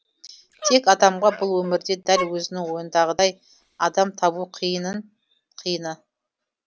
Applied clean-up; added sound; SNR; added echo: none; Dog; 13 dB; none.